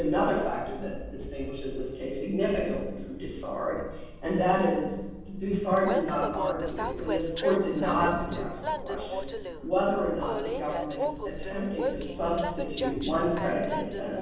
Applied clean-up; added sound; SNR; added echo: none; Train; 5 dB; reverberation time 1.3 s.